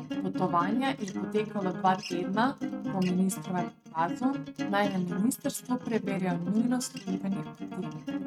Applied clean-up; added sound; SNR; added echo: neural mask model RNNoise.